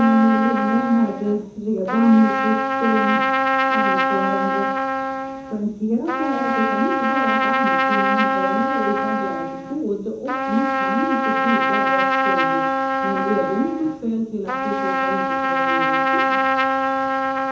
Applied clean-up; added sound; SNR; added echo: none; Trumpet; -2 dB; reverberation time 0.6 s.